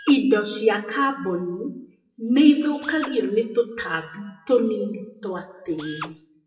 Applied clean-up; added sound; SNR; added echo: classical method WPE with log-MMSE.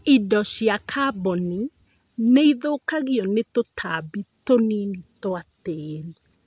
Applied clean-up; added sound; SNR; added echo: none; none; none; none.